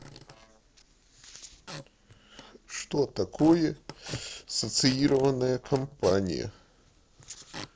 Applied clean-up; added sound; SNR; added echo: neural separator model SepFormer DNS4.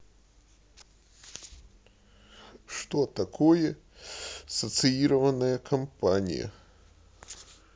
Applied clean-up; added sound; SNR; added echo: none; none; none; none.